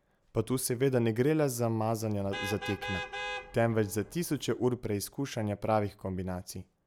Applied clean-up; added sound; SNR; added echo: none; Vehicle horn, car horn, honking; 9 dB; none.